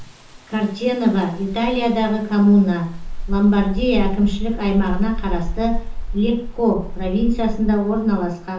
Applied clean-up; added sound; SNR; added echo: none; Rain; 6 dB; reverberation time 0.6 s.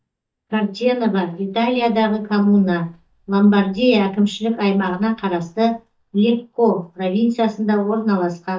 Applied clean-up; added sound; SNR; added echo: neural mask model DeepFilterNet 3.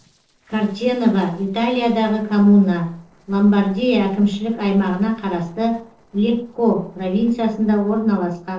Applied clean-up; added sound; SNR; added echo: neural separator model SepFormer DNS4.